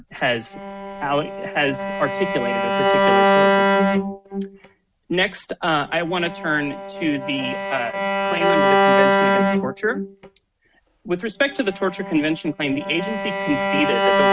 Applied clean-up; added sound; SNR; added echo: neural mask model RNNoise.